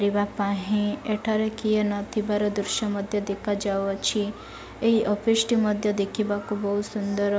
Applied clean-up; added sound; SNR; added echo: none; none; none; none.